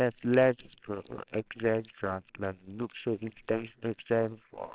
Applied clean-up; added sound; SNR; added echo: neural separator model SepFormer WHAMR!.